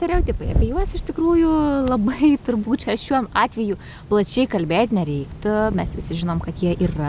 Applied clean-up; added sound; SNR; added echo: none; none; none; none.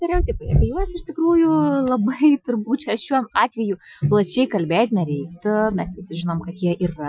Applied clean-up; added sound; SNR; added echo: classical method Wiener filter.